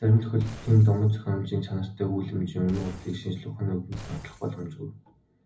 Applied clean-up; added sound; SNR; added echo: none; Glass; 19 dB; reverberation time 0.4 s.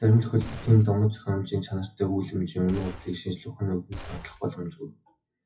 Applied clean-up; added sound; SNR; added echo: classical method WPE with log-MMSE.